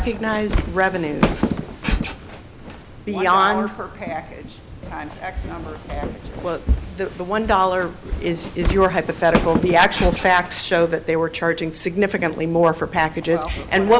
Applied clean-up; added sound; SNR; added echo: none; Walk, footsteps; 6 dB; none.